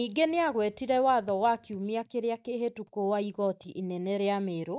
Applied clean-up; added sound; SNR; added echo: neural mask model DeepFilterNet 3.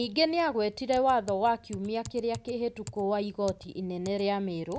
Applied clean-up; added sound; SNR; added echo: none; Typing; 18 dB; none.